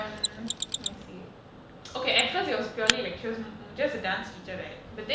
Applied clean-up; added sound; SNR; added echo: none; Mechanisms; 5 dB; none.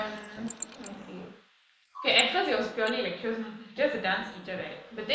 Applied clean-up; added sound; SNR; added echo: neural mask model Resemble Enhance denoiser.